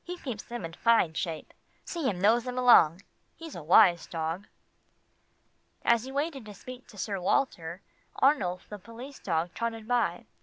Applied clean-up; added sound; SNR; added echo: none; none; none; none.